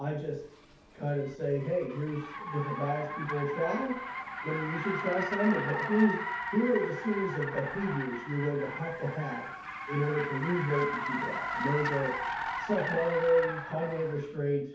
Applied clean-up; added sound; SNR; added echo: none; Car; 6 dB; reverberation time 0.6 s.